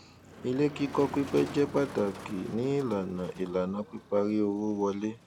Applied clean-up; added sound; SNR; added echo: none; Motor vehicle (road); 15 dB; none.